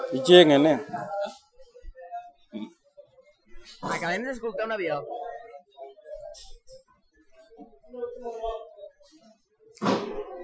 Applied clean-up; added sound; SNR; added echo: classical method Wiener filter.